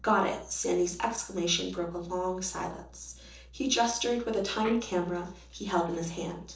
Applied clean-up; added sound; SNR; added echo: neural separator model SepFormer DNS4.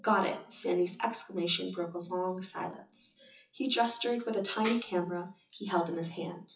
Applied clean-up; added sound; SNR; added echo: classical method WPE with log-MMSE.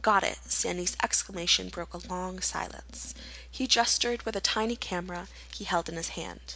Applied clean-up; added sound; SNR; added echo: none; none; none; none.